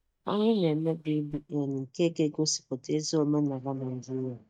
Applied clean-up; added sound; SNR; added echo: neural mask model DeepFilterNet 3.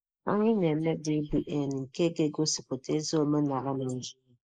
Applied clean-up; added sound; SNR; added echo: neural mask model Resemble Enhance denoiser.